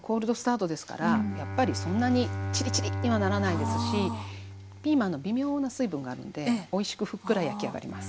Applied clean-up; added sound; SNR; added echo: none; Bowed string instrument; 7 dB; none.